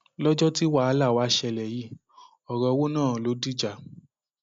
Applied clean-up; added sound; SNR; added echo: none; none; none; none.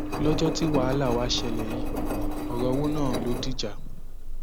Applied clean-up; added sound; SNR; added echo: none; Engine; -1 dB; none.